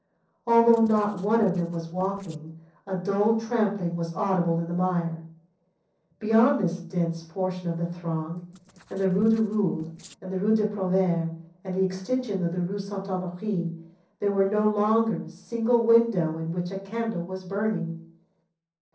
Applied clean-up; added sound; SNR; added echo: neural separator model SepFormer DNS4.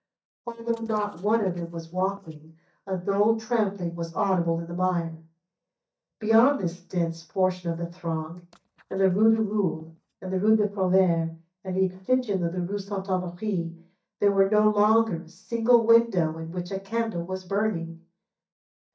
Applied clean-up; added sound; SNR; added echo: neural mask model DeepFilterNet 3.